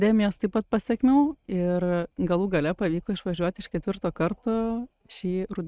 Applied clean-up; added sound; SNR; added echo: neural mask model RNNoise.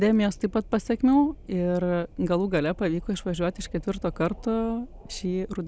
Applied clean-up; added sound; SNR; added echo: none; Wind; 17 dB; none.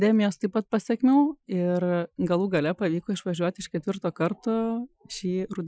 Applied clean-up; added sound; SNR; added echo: classical method Wiener filter.